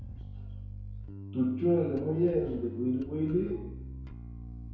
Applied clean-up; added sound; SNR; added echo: none; Bass guitar; 9 dB; reverberation time 0.9 s.